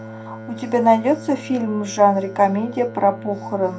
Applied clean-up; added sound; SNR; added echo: none; Bowed string instrument; 15 dB; reverberation time 0.2 s.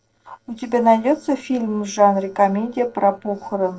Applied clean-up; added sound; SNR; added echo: neural separator model SepFormer DNS4.